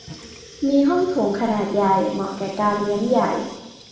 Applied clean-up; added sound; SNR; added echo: none; Sink (filling or washing) / Water tap, faucet; 18 dB; reverberation time 1.0 s.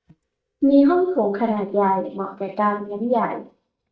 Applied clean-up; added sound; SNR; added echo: neural mask model DeepFilterNet 3.